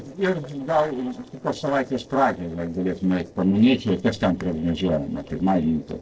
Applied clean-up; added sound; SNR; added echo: neural separator model SepFormer DNS4.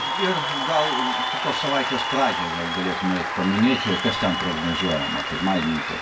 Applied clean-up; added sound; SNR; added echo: none; Applause / Cheering; 1 dB; reverberation time 0.2 s.